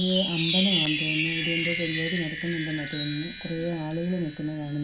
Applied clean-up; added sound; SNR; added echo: none; Wind chime; 1 dB; reverberation time 0.3 s.